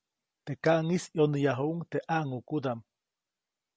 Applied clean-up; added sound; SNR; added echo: none; none; none; none.